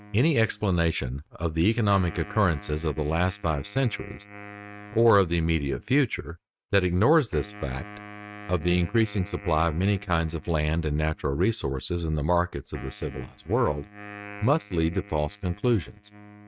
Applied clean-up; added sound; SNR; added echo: neural mask model RNNoise.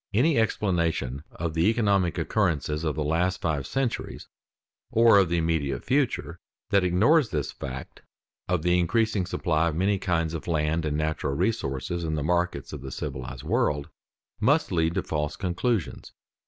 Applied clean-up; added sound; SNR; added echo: none; none; none; none.